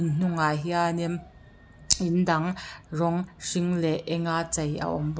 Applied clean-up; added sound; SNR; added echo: none; none; none; none.